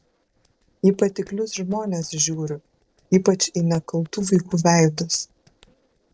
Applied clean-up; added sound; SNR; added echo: neural separator model SepFormer DNS4.